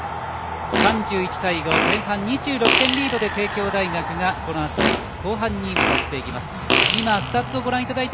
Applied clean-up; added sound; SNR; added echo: none; Fart; 1 dB; none.